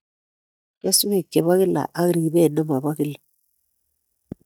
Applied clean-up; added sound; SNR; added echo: neural mask model DeepFilterNet 3.